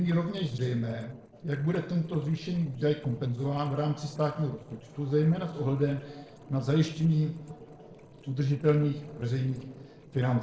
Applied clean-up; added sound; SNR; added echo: neural separator model SepFormer DNS4.